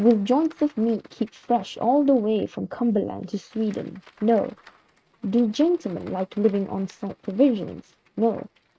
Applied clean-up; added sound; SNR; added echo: neural mask model RNNoise.